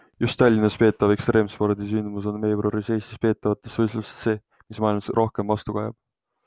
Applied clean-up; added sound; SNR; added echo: none; none; none; none.